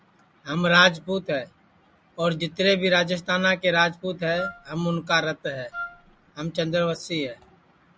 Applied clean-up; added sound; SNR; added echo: none; Wind instrument, woodwind instrument; 13 dB; none.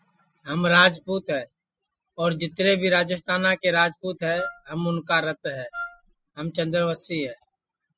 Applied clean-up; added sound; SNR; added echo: classical method spectral subtraction.